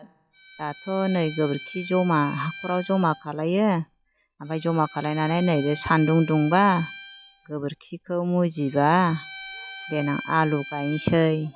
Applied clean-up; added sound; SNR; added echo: classical method log-MMSE.